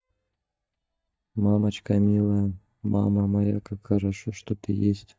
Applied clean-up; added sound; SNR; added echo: neural mask model DeepFilterNet 3.